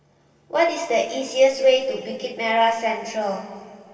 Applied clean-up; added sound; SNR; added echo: none; none; none; reverberation time 2.7 s.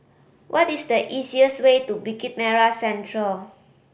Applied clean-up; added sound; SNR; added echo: none; none; none; none.